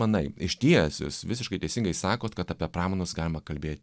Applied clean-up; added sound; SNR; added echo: none; none; none; none.